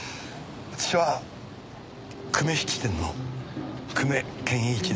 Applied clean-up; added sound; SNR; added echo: none; none; none; none.